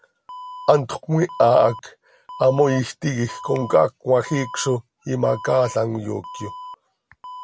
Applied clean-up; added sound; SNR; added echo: none; Alarm; 17 dB; none.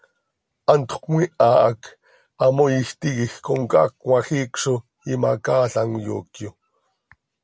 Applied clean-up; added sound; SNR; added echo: none; none; none; none.